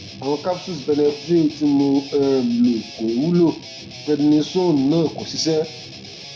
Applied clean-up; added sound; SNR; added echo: none; Guitar; 17 dB; reverberation time 0.8 s.